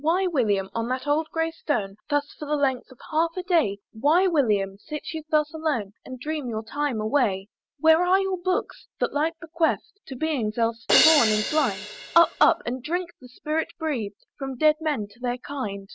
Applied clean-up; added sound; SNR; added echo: none; Crash cymbal; 1 dB; none.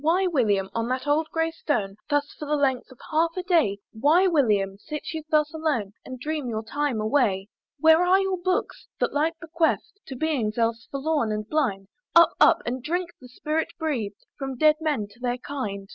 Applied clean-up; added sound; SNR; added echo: none; none; none; none.